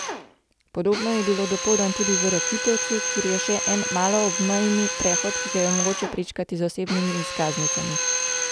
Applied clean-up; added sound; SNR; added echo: none; Drill; 2 dB; none.